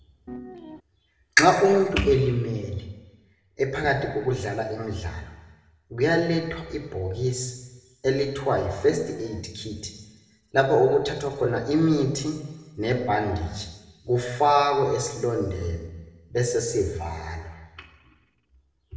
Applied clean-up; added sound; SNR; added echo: none; Piano; 14 dB; reverberation time 1.1 s.